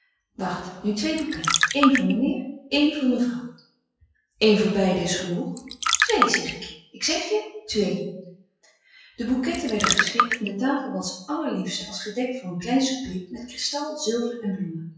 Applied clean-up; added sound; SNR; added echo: classical method WPE with log-MMSE.